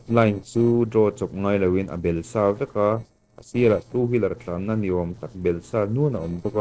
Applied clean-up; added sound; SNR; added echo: neural separator model SepFormer DNS4.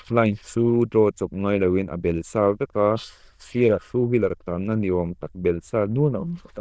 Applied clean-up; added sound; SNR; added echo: neural diffusion model UNIVERSE++.